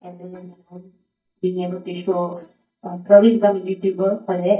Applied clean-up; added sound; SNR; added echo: neural mask model DeepFilterNet 3.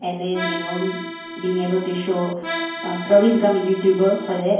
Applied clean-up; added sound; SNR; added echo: none; Accordion; 10 dB; reverberation time 0.9 s.